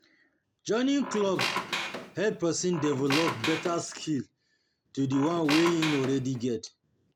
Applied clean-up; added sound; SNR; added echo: none; Squeak; 5 dB; none.